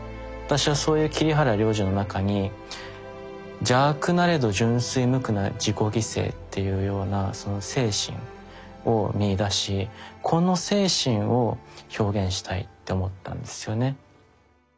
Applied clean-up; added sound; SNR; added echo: none; none; none; none.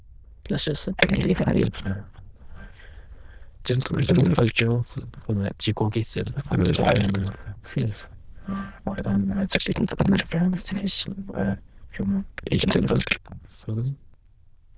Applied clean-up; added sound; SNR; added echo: neural diffusion model UNIVERSE++.